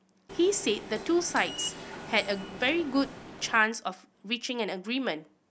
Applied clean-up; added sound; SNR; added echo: none; Subway, metro, underground; 11 dB; none.